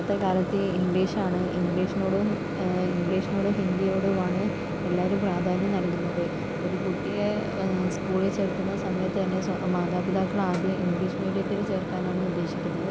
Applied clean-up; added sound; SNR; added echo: none; Microwave oven; 3 dB; none.